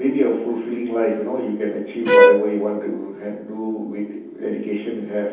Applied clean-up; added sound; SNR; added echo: none; Bowed string instrument; -4 dB; reverberation time 0.9 s.